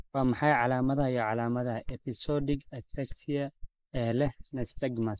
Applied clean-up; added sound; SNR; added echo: neural mask model Resemble Enhance denoiser.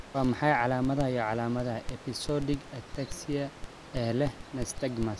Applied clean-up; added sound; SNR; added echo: none; Crackle; 10 dB; none.